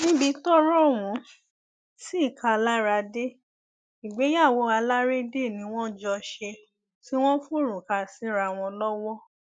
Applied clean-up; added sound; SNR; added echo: none; none; none; none.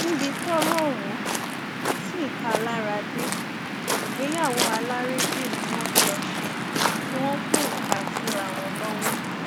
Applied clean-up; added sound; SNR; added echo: none; Waves, surf; -4 dB; none.